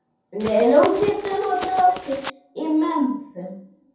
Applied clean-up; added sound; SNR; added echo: none; Run; 11 dB; reverberation time 0.6 s.